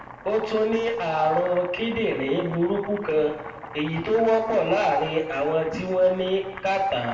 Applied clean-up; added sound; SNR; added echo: none; Boiling; 16 dB; reverberation time 0.9 s.